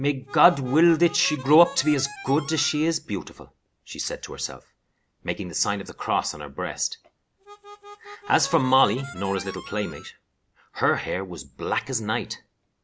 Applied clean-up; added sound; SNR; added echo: none; Harmonica; 16 dB; none.